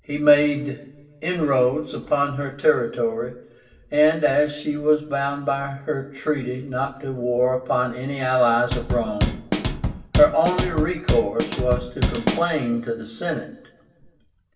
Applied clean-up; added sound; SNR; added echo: none; Drum kit; 2 dB; reverberation time 0.8 s.